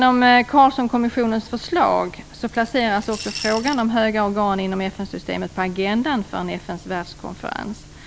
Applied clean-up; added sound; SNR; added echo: none; Coin (dropping) / Glass; 14 dB; none.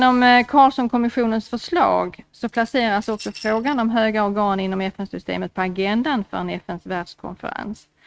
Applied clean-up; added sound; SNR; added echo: neural mask model RNNoise.